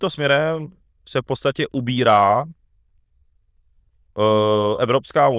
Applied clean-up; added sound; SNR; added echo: neural diffusion model UNIVERSE++.